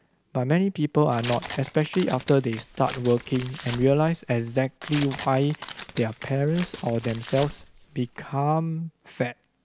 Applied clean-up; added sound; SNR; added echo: none; Tearing; 13 dB; none.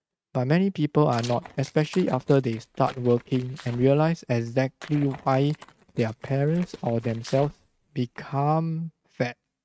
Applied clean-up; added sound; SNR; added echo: neural mask model RNNoise.